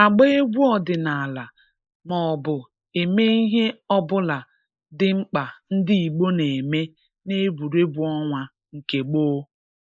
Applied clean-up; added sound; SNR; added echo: neural mask model Resemble Enhance denoiser.